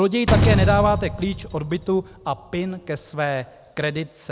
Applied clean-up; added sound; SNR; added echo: none; Slam; 1 dB; none.